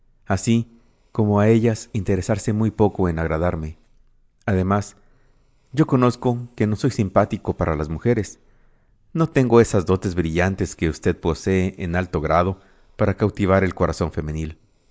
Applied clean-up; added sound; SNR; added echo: neural mask model Resemble Enhance denoiser.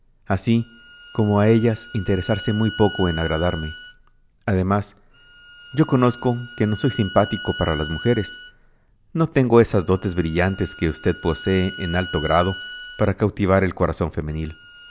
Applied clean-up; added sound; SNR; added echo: none; Bowed string instrument; 15 dB; none.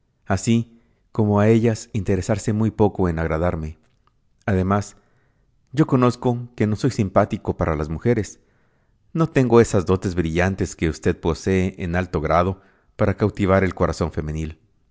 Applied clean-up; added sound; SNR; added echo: none; none; none; none.